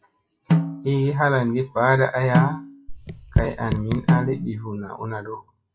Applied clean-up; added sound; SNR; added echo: classical method log-MMSE.